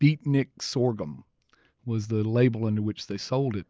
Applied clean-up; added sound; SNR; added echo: none; none; none; none.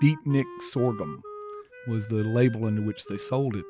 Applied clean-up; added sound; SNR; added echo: none; Wind instrument, woodwind instrument; 16 dB; none.